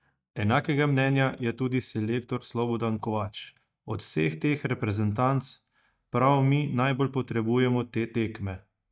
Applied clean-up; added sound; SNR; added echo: neural mask model DeepFilterNet 3.